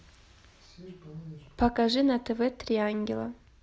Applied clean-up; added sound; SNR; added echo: none; none; none; none.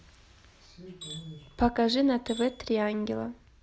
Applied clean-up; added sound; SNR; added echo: none; Tools; 17 dB; none.